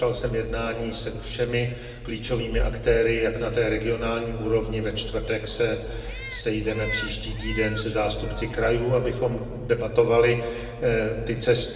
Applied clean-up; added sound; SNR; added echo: none; Meow; 13 dB; reverberation time 1.9 s.